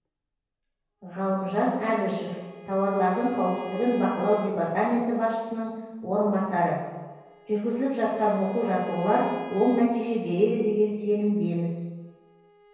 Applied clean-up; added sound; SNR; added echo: none; Bowed string instrument; 19 dB; reverberation time 1.2 s.